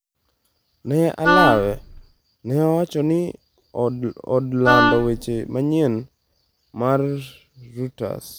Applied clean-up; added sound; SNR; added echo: none; Wind instrument, woodwind instrument; -2 dB; none.